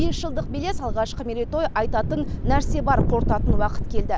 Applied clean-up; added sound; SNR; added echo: none; Thunder; 15 dB; none.